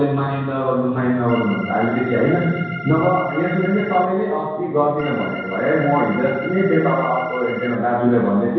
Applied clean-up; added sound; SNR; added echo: none; Organ; 11 dB; reverberation time 1.0 s.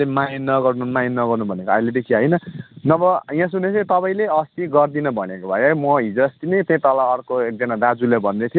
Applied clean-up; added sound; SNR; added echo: none; none; none; none.